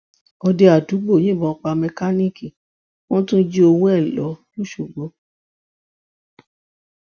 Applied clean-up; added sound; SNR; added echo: none; none; none; none.